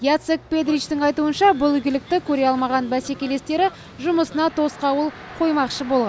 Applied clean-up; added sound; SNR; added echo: none; none; none; none.